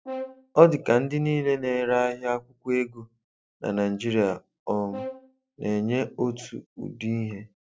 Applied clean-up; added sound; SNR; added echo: neural separator model SepFormer DNS4.